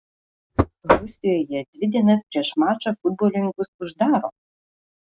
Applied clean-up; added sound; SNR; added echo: neural mask model RNNoise.